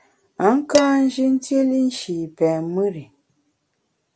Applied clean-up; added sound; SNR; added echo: none; Dishes, pots, and pans; 8 dB; none.